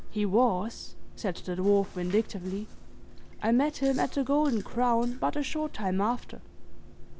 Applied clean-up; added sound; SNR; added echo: none; Chewing, mastication; 7 dB; none.